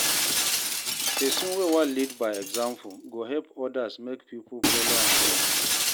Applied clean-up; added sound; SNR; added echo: none; Shatter; -3 dB; none.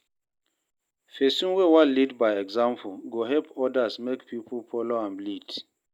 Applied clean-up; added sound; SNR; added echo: none; none; none; none.